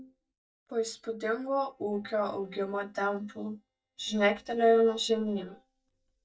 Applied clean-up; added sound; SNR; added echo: neural mask model DeepFilterNet 3.